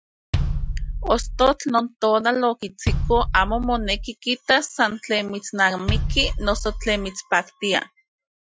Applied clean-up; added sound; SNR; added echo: classical method Wiener filter.